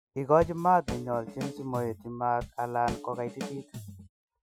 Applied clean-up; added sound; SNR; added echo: classical method Wiener filter.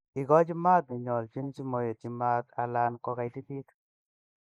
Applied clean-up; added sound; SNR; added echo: neural mask model Resemble Enhance denoiser.